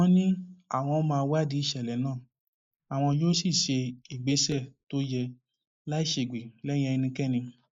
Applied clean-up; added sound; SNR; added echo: neural mask model Resemble Enhance denoiser.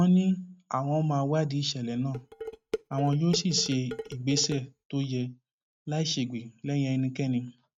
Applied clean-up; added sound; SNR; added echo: neural mask model RNNoise.